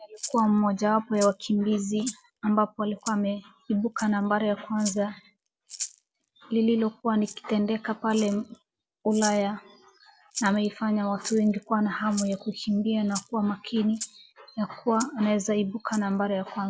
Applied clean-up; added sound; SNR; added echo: none; Rattle (instrument); 16 dB; none.